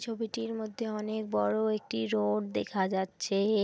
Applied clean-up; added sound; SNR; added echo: none; none; none; none.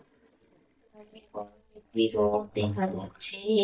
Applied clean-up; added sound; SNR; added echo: neural mask model DeepFilterNet 3.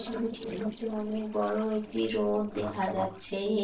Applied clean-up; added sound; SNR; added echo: neural separator model SepFormer DNS4.